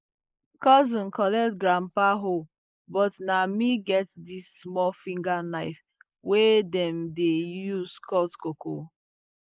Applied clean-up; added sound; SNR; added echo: neural mask model Resemble Enhance denoiser.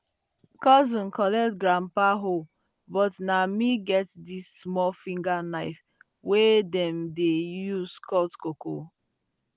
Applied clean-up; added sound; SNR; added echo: none; none; none; none.